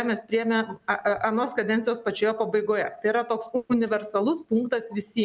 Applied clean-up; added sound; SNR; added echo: none; none; none; none.